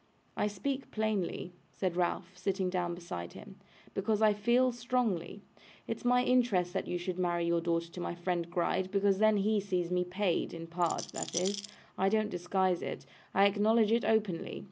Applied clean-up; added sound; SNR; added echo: none; Rattle; 10 dB; none.